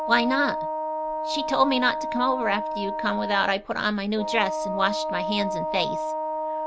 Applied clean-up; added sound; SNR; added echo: none; Wind instrument, woodwind instrument; 2 dB; none.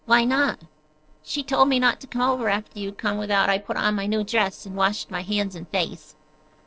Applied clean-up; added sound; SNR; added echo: neural separator model SepFormer DNS4.